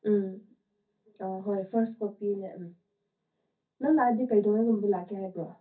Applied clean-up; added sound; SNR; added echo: none; none; none; reverberation time 0.3 s.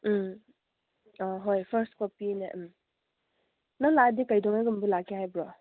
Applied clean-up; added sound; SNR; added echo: none; none; none; none.